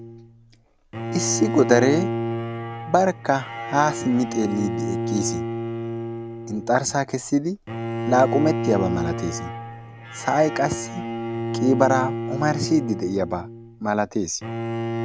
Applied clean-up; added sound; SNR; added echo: none; Bowed string instrument; 5 dB; none.